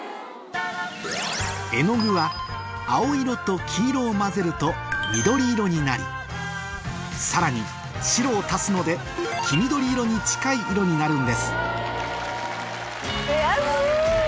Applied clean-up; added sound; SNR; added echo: none; none; none; none.